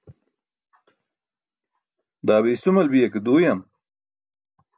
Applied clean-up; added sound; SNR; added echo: none; none; none; none.